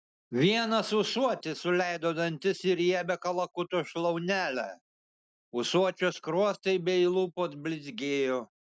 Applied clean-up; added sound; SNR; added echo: none; none; none; none.